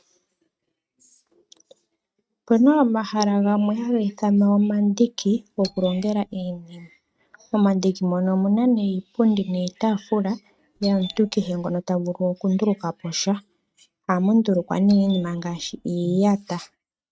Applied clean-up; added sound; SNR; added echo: neural mask model RNNoise.